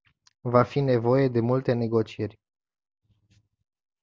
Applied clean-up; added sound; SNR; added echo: none; none; none; none.